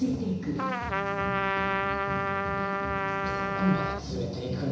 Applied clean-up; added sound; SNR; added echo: none; Trumpet; -2 dB; reverberation time 1.0 s.